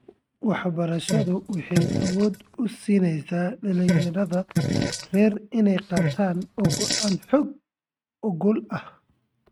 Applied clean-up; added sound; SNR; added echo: neural mask model RNNoise.